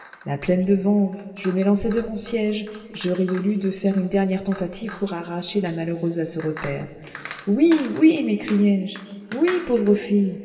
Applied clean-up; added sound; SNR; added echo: none; Chink, clink; 20 dB; reverberation time 2.0 s.